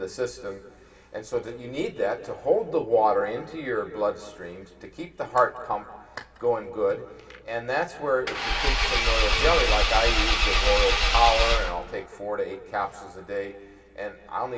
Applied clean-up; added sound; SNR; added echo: none; Engine / Car; -5 dB; reverberation time 1.8 s.